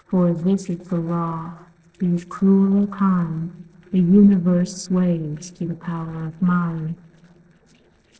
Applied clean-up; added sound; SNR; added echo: neural separator model SepFormer DNS4.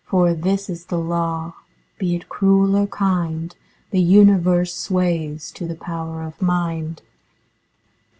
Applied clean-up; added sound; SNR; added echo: none; none; none; none.